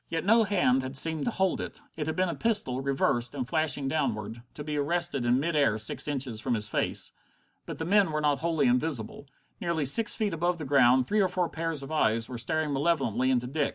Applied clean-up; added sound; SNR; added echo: none; none; none; none.